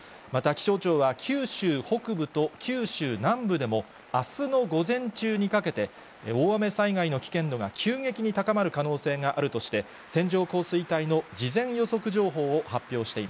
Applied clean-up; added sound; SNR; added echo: none; none; none; none.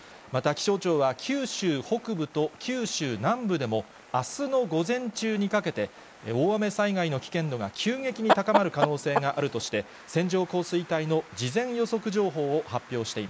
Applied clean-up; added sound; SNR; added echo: none; Chicken, rooster; 0 dB; none.